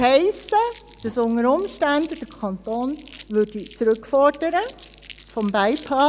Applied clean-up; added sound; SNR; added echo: none; Crumpling, crinkling; 18 dB; none.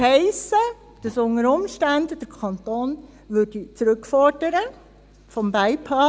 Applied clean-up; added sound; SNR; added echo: none; none; none; none.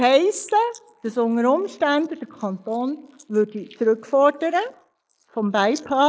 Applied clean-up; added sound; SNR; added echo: neural mask model Resemble Enhance denoiser.